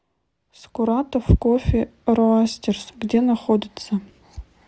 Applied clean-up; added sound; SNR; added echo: none; none; none; none.